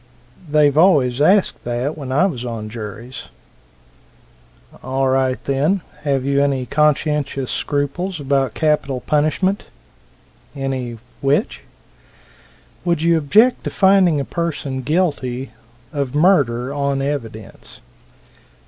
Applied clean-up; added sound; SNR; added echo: none; none; none; none.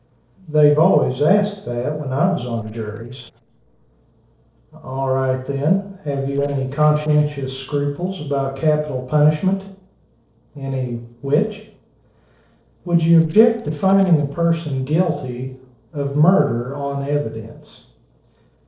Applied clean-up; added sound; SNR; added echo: neural separator model SepFormer DNS4.